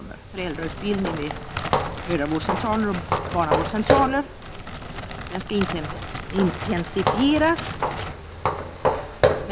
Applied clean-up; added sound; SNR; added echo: none; Crackle + Walk, footsteps; 0 dB; none.